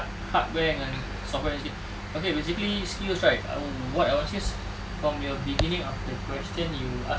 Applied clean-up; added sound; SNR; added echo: none; none; none; none.